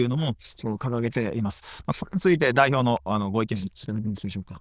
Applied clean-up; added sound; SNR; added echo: neural diffusion model UNIVERSE++.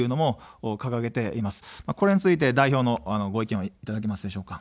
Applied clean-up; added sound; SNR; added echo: none; none; none; none.